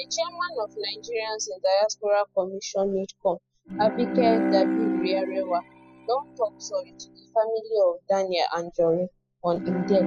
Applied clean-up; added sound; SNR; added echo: classical method spectral subtraction.